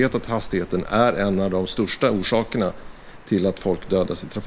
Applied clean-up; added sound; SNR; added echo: none; Water; 14 dB; reverberation time 0.6 s.